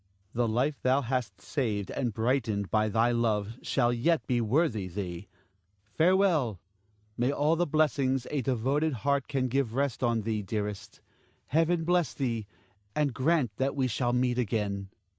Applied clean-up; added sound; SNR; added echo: none; none; none; none.